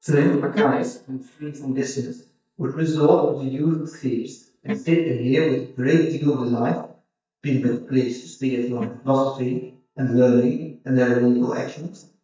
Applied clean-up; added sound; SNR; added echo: neural mask model DeepFilterNet 3.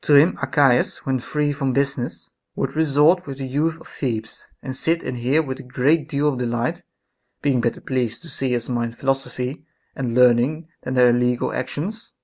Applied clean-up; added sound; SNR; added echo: none; none; none; none.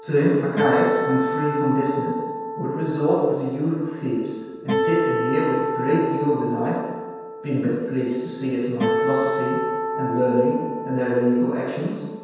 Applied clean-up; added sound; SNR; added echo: none; Acoustic guitar; 4 dB; reverberation time 1.2 s.